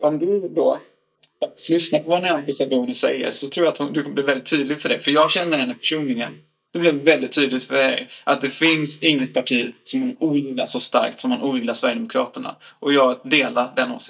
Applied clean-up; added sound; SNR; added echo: neural mask model DeepFilterNet 3.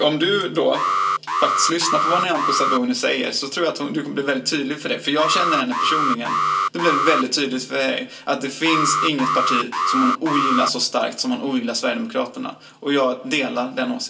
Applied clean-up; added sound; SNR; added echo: none; Alarm; 1 dB; reverberation time 0.2 s.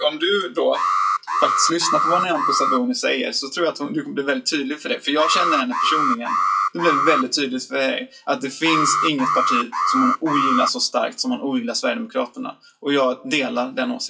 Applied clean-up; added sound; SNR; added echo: classical method WPE with log-MMSE.